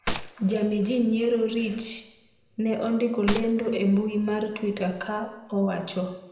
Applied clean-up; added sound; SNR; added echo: none; Gunshot, gunfire; 11 dB; reverberation time 0.8 s.